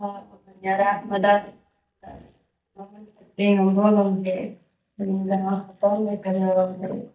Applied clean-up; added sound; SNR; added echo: neural mask model DeepFilterNet 3.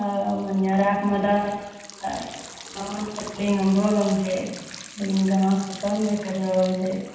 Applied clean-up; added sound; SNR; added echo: none; Liquid; 17 dB; reverberation time 1.1 s.